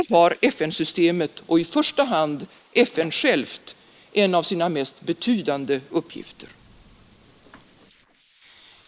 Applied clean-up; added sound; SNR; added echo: neural mask model Resemble Enhance denoiser.